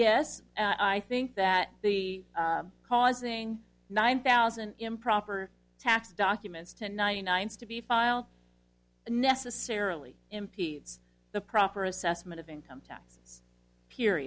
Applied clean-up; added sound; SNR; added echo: none; none; none; none.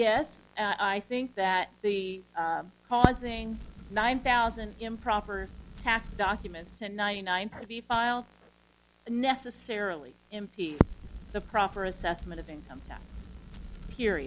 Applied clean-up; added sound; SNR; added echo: none; Crackle; 6 dB; none.